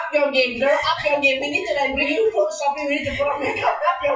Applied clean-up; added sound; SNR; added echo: classical method WPE with log-MMSE.